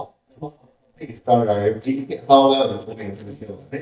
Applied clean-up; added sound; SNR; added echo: neural mask model DeepFilterNet 3.